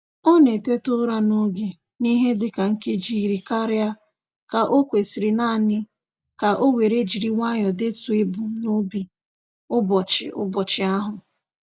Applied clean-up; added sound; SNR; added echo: none; none; none; none.